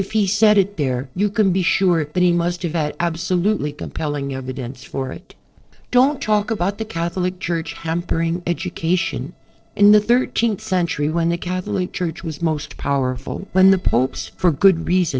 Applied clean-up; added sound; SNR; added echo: neural separator model SepFormer DNS4.